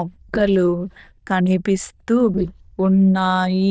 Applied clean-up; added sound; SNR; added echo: neural diffusion model UNIVERSE++.